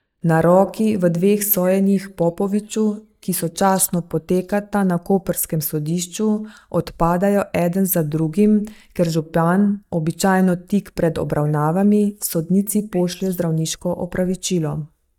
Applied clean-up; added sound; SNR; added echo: neural mask model DeepFilterNet 3.